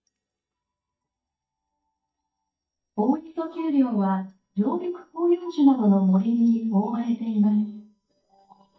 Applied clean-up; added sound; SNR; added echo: neural mask model DeepFilterNet 3.